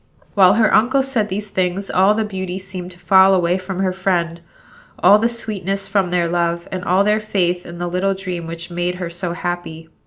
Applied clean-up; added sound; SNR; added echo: none; none; none; none.